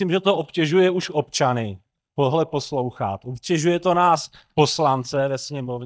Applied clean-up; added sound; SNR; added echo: neural mask model DeepFilterNet 3.